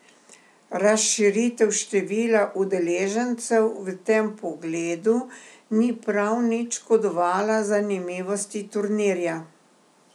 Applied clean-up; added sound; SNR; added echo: none; none; none; none.